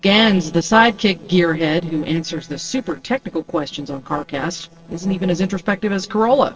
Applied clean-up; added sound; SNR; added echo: neural separator model SepFormer DNS4.